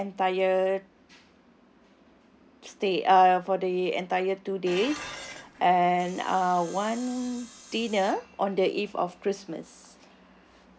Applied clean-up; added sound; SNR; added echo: none; Sawing + Dishes, pots, and pans; 17 dB; none.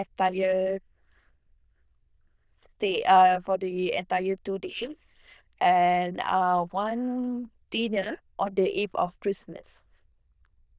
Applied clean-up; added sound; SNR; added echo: neural diffusion model UNIVERSE++.